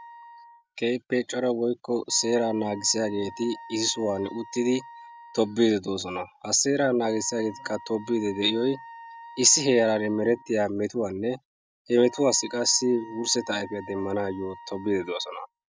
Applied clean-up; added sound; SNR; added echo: none; Wind instrument, woodwind instrument; 19 dB; none.